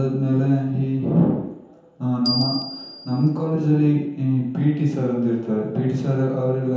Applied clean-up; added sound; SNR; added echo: none; Bell; 9 dB; reverberation time 0.9 s.